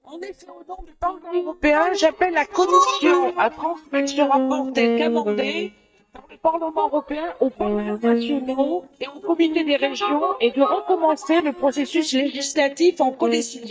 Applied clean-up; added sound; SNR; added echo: neural mask model DeepFilterNet 3.